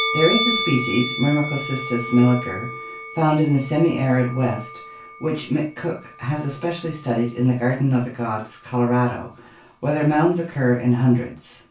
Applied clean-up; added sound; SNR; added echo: none; Musical instrument; 10 dB; reverberation time 0.2 s.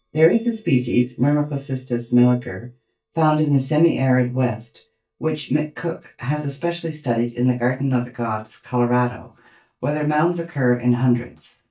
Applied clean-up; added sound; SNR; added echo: neural mask model DeepFilterNet 3.